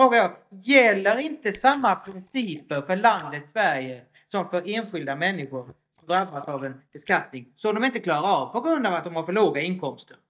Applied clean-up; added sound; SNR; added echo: neural mask model DeepFilterNet 3.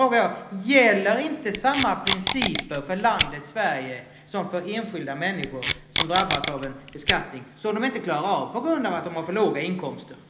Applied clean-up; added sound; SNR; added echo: none; Packing tape, duct tape; 1 dB; reverberation time 0.8 s.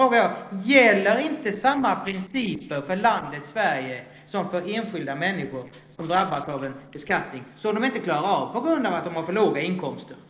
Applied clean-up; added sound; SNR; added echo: neural separator model SepFormer DNS4.